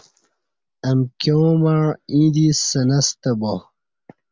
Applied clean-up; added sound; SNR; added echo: none; none; none; none.